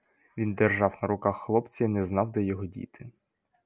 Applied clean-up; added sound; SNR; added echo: none; none; none; none.